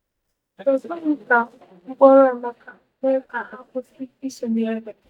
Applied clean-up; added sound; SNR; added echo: neural mask model DeepFilterNet 3.